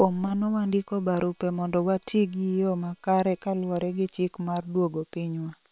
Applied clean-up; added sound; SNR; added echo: neural separator model SepFormer WHAM!.